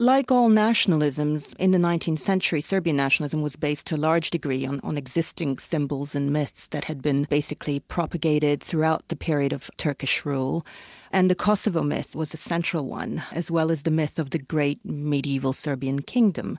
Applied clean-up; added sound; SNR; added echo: none; none; none; none.